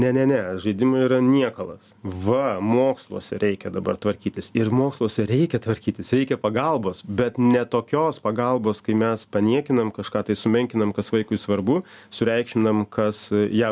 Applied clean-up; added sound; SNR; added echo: none; none; none; none.